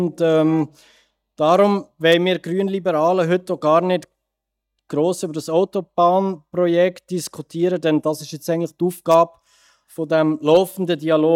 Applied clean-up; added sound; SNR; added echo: neural mask model DeepFilterNet 3.